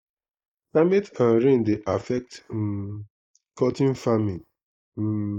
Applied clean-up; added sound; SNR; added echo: neural mask model Resemble Enhance denoiser.